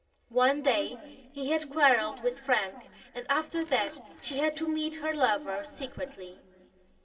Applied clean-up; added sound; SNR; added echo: neural separator model SepFormer DNS4.